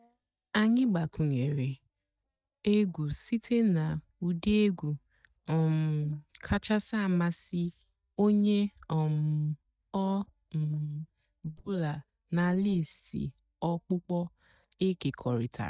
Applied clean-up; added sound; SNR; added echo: neural mask model DeepFilterNet 3.